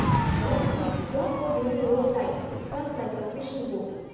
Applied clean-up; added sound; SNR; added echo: none; Crowd / Fireworks; 0 dB; reverberation time 1.1 s.